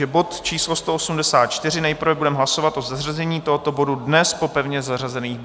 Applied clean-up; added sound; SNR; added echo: none; none; none; none.